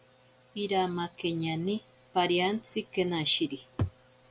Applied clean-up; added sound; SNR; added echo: none; none; none; none.